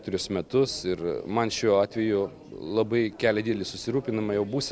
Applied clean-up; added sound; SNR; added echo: none; none; none; none.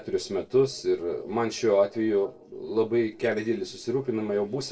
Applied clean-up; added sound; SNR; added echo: neural separator model SepFormer DNS4.